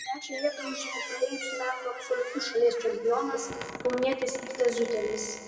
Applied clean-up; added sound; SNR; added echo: none; Squeak; 11 dB; reverberation time 1.9 s.